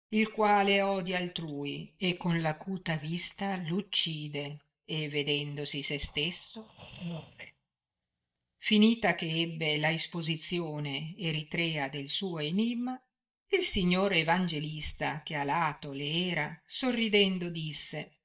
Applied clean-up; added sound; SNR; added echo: neural mask model DeepFilterNet 3.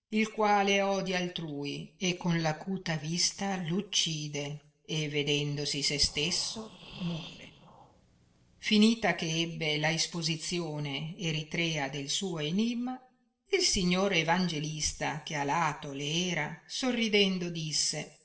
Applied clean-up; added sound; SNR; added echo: neural separator model SepFormer DNS4.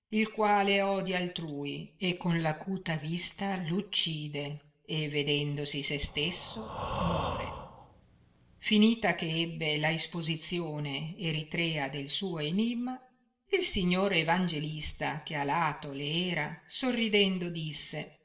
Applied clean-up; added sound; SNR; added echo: none; Breathing; 8 dB; reverberation time 0.7 s.